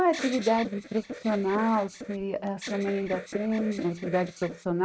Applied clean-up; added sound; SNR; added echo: neural mask model RNNoise.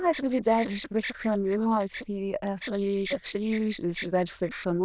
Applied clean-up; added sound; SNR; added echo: neural diffusion model UNIVERSE++.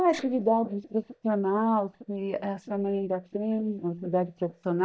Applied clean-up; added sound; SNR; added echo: neural mask model DeepFilterNet 3.